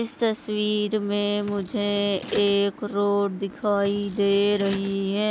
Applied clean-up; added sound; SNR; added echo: none; Scissors; 17 dB; none.